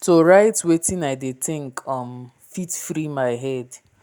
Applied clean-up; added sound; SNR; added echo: none; none; none; none.